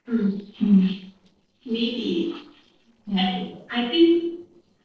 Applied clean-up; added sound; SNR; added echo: neural separator model SepFormer DNS4.